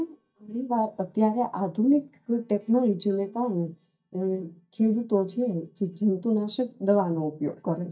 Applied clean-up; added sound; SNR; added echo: neural mask model DeepFilterNet 3.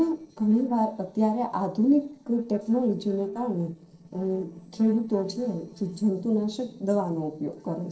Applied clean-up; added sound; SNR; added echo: neural separator model SepFormer DNS4.